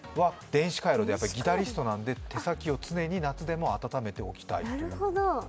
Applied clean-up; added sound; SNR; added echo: none; none; none; none.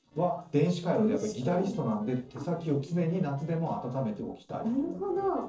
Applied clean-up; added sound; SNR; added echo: neural separator model SepFormer DNS4.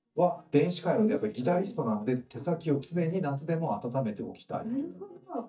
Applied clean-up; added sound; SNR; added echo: neural mask model DeepFilterNet 3.